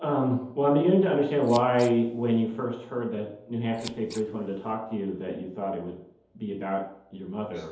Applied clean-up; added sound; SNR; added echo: none; Scissors; 19 dB; reverberation time 2.2 s.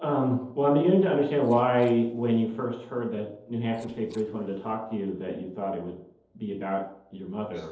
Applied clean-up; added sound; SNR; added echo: neural separator model SepFormer DNS4.